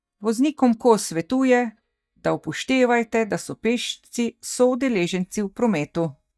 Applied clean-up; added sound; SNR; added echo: neural mask model DeepFilterNet 3.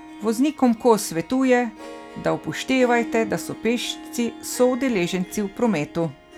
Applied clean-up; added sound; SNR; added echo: none; Harp; 16 dB; none.